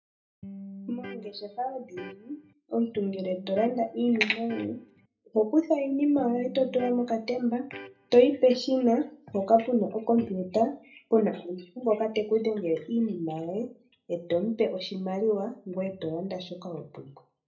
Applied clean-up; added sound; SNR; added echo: none; Electric guitar; 16 dB; reverberation time 0.3 s.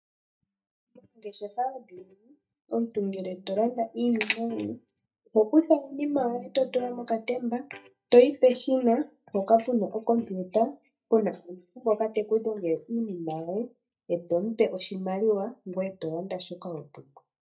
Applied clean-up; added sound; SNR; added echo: neural mask model DeepFilterNet 3.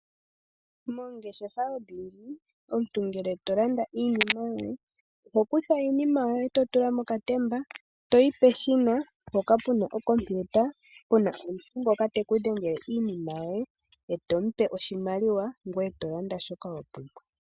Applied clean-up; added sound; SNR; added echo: none; none; none; none.